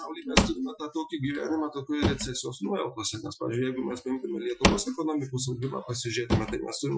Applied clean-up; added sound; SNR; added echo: classical method Wiener filter.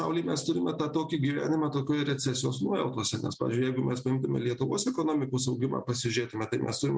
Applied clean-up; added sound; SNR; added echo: none; none; none; none.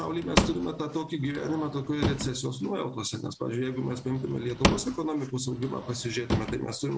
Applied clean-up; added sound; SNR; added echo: none; Drawer open or close / Wood; 2 dB; none.